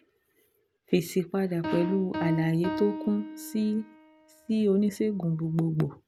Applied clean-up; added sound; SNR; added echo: none; Piano; 11 dB; none.